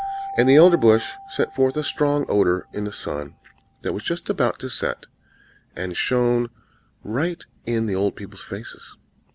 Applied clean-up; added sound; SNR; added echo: none; Keyboard (musical); 17 dB; none.